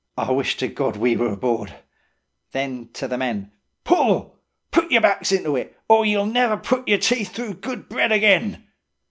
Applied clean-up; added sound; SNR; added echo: none; none; none; none.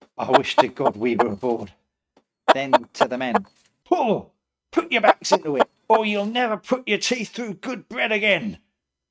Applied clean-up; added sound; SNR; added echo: neural mask model RNNoise.